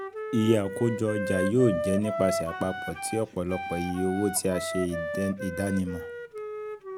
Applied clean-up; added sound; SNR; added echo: none; Wind instrument, woodwind instrument; 6 dB; none.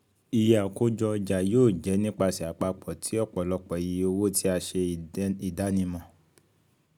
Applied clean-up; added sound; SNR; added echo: none; none; none; none.